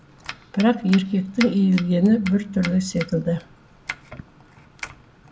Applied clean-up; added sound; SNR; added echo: none; Domestic sounds, home sounds; 15 dB; none.